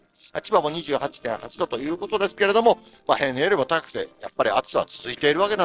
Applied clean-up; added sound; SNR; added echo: neural separator model SepFormer DNS4.